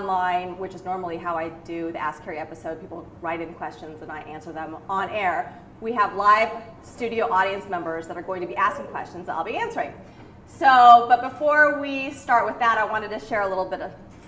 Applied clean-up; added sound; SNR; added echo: none; none; none; reverberation time 1.9 s.